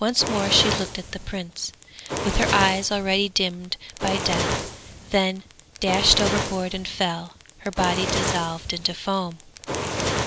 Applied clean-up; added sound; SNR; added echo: none; Fire; 4 dB; none.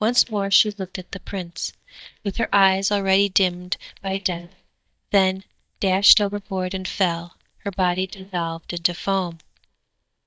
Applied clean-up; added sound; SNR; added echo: neural mask model DeepFilterNet 3.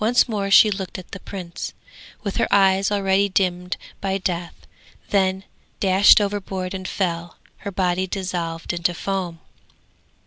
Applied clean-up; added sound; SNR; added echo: none; none; none; none.